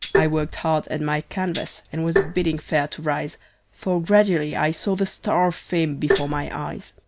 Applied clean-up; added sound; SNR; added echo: none; Tap + Tambourine; -1 dB; none.